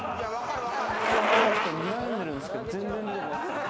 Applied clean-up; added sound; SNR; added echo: none; Bicycle; -1 dB; none.